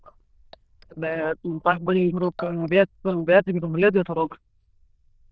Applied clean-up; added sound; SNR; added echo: neural diffusion model UNIVERSE++.